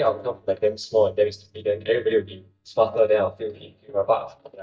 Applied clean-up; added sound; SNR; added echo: neural mask model DeepFilterNet 3.